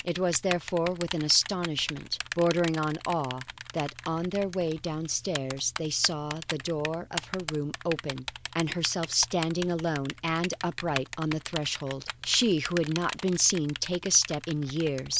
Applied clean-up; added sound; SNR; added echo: none; Typing; 11 dB; none.